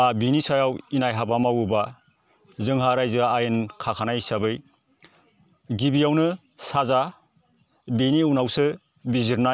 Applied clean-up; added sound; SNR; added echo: none; none; none; none.